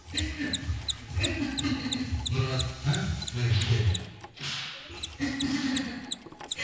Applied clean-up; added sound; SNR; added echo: none; Mechanisms; 9 dB; reverberation time 1.1 s.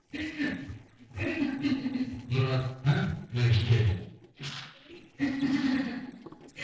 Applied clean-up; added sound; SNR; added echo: neural separator model SepFormer DNS4.